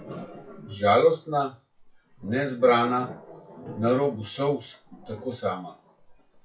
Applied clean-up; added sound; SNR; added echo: classical method WPE with log-MMSE.